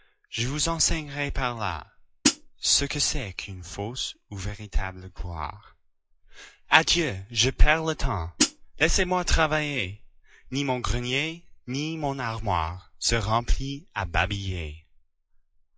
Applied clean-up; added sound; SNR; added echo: classical method log-MMSE.